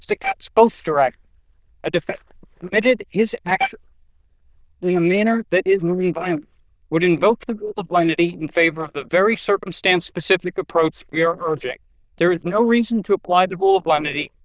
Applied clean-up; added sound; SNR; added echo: neural diffusion model UNIVERSE++.